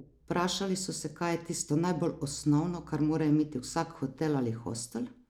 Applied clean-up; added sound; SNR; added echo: none; none; none; none.